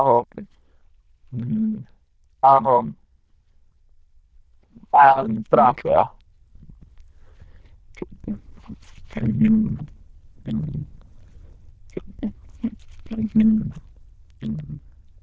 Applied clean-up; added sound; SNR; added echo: neural diffusion model UNIVERSE++.